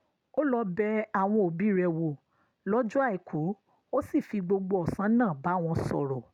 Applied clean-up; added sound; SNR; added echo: none; none; none; none.